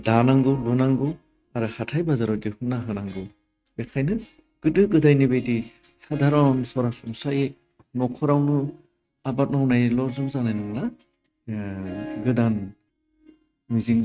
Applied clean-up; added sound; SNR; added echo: neural mask model RNNoise.